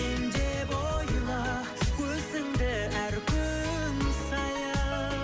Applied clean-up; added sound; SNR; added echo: none; none; none; none.